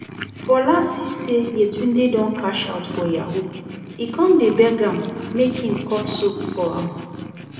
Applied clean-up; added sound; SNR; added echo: none; Purr; 12 dB; reverberation time 1.9 s.